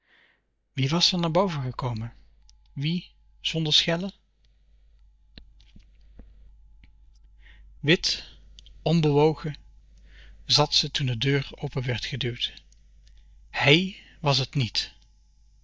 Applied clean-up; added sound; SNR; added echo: neural mask model DeepFilterNet 3.